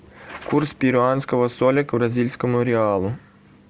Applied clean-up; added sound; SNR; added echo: none; none; none; none.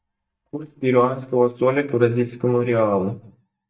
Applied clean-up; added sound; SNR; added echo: neural mask model DeepFilterNet 3.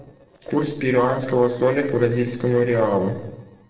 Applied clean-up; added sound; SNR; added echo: neural separator model SepFormer DNS4.